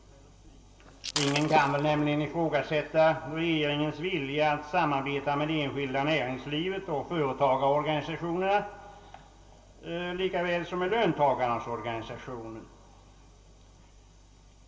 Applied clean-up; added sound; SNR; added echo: none; Shatter; 7 dB; reverberation time 0.3 s.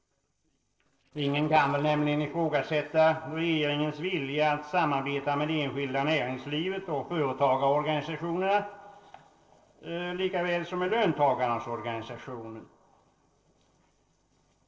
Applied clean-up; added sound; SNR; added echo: neural separator model SepFormer DNS4.